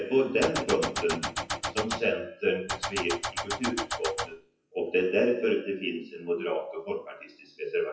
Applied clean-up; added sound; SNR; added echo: classical method WPE with log-MMSE.